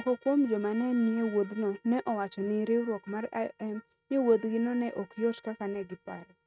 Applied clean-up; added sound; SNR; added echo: neural mask model RNNoise.